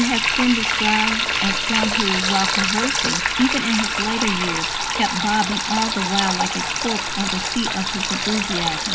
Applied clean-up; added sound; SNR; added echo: none; Sink (filling or washing); -2 dB; none.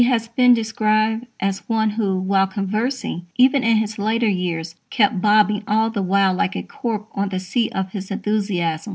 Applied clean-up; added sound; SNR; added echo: none; none; none; none.